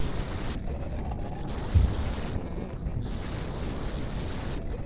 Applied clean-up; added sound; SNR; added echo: neural separator model SepFormer DNS4.